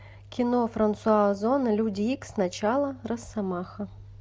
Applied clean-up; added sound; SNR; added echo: none; none; none; none.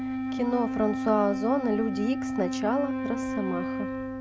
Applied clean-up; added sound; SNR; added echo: none; Wind instrument, woodwind instrument; 2 dB; none.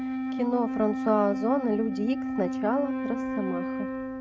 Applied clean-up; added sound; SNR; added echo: neural mask model RNNoise.